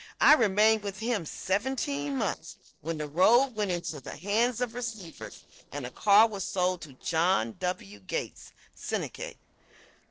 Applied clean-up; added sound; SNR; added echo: neural separator model SepFormer DNS4.